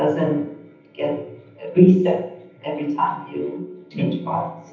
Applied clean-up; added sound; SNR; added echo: none; none; none; reverberation time 0.8 s.